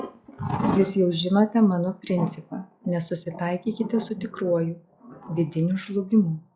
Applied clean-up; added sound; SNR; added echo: classical method log-MMSE.